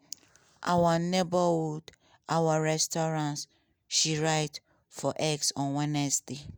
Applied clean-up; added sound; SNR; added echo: none; none; none; none.